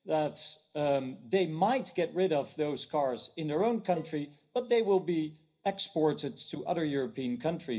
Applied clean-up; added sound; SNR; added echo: none; Cowbell; 16 dB; reverberation time 0.5 s.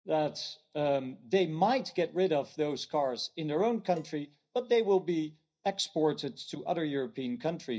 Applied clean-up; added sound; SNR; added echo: neural mask model DeepFilterNet 3.